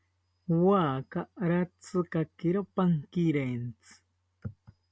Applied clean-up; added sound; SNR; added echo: none; none; none; none.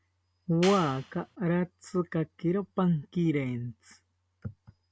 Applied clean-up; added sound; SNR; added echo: none; Clapping; 10 dB; none.